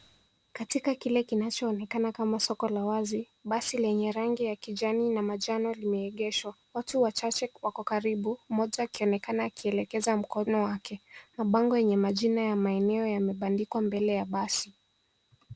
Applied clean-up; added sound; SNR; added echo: none; none; none; none.